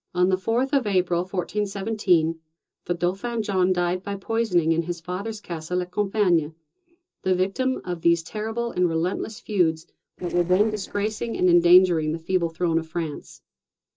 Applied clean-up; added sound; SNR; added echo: neural separator model SepFormer DNS4.